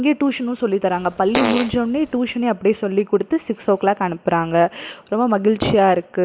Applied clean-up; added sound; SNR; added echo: none; Fart; 7 dB; none.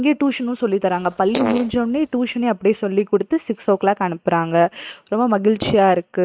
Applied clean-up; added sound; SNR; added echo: neural mask model RNNoise.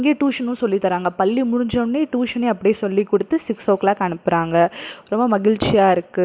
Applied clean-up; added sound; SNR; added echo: none; none; none; none.